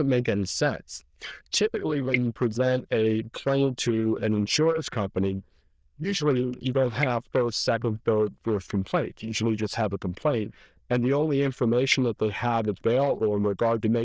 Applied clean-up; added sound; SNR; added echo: neural diffusion model UNIVERSE++.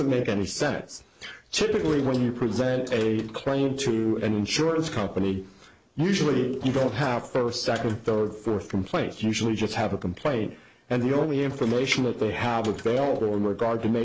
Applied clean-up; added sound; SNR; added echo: neural mask model Resemble Enhance denoiser.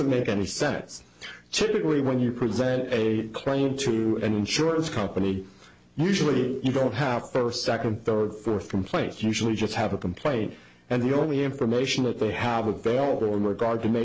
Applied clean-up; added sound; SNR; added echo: none; none; none; none.